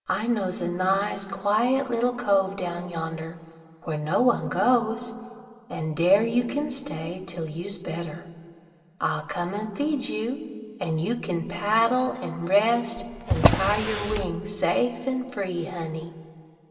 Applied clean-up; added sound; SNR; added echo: none; Drawer open or close; -1 dB; reverberation time 2.3 s.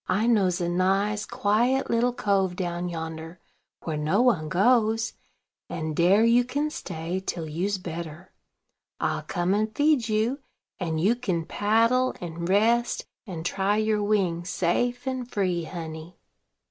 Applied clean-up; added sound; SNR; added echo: none; none; none; none.